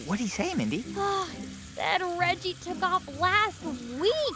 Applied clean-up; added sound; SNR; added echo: none; Sink (filling or washing) / Water tap, faucet; 18 dB; none.